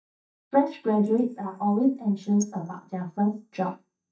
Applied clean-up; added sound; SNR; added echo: neural mask model DeepFilterNet 3.